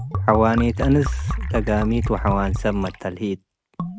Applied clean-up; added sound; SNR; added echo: none; Liquid; 4 dB; none.